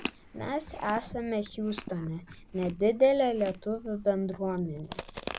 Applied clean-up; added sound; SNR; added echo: none; Chewing, mastication; 13 dB; none.